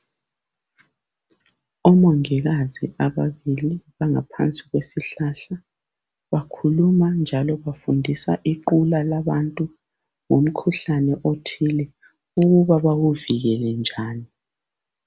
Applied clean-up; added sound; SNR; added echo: none; none; none; none.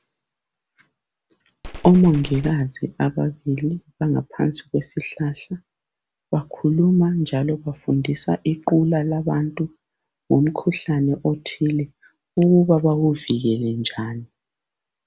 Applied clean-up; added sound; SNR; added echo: none; Gunshot, gunfire; 15 dB; none.